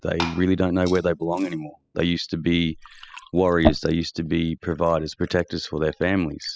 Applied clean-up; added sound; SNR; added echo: classical method spectral subtraction.